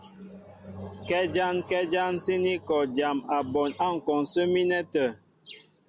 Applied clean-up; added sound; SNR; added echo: none; none; none; none.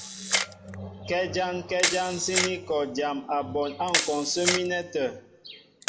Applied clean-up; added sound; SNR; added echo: none; Camera; 2 dB; reverberation time 1.0 s.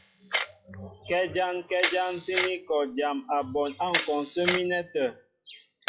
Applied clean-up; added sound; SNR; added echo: classical method WPE with log-MMSE.